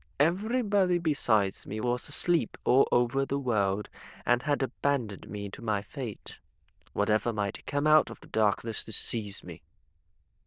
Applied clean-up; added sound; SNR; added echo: neural diffusion model UNIVERSE++.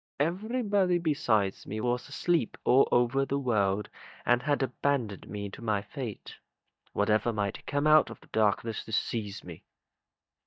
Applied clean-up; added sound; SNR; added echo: neural mask model DeepFilterNet 3.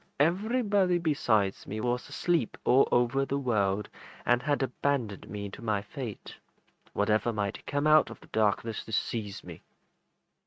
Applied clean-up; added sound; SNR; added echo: neural mask model RNNoise.